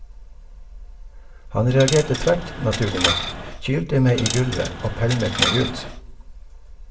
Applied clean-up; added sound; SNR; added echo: none; Coin (dropping); 5 dB; reverberation time 0.5 s.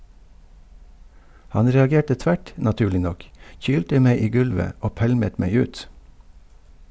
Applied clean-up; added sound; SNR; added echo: none; none; none; none.